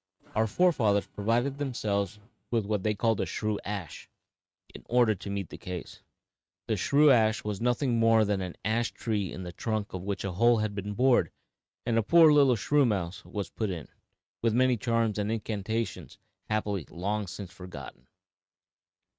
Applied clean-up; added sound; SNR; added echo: neural mask model RNNoise.